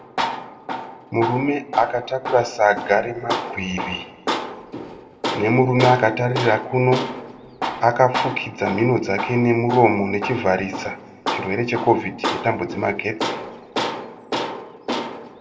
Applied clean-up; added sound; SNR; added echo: none; Tools; 7 dB; reverberation time 1.2 s.